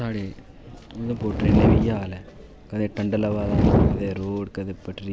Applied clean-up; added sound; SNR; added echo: none; Fire; -4 dB; none.